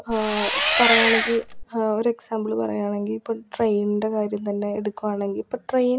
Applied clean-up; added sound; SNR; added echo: none; Engine; -3 dB; none.